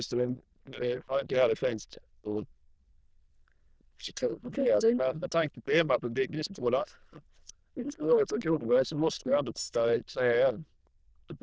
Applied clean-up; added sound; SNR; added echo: neural diffusion model UNIVERSE++.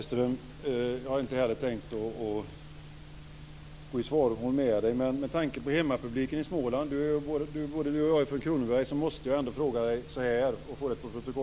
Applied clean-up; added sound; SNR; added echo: none; none; none; none.